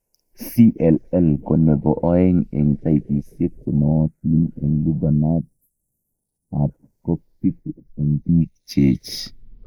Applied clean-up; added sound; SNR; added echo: neural mask model Resemble Enhance denoiser.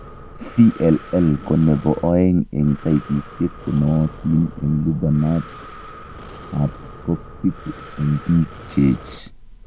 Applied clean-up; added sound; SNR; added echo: none; Breathing; 17 dB; none.